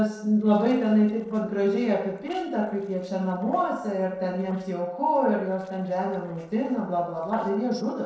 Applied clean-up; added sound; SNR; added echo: neural separator model SepFormer DNS4.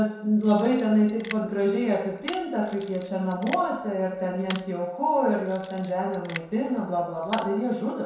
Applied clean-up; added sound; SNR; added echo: none; Camera; 13 dB; reverberation time 0.7 s.